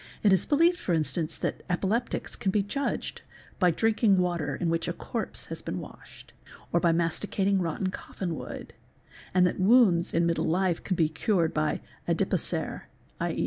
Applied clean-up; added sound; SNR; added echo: none; none; none; none.